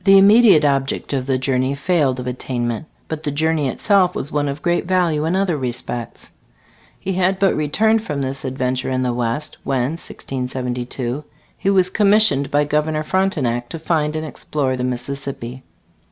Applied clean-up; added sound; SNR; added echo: none; none; none; none.